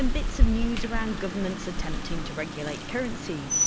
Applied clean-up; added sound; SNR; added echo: none; Rain; -5 dB; none.